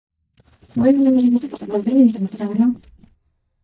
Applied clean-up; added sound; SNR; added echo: neural mask model DeepFilterNet 3.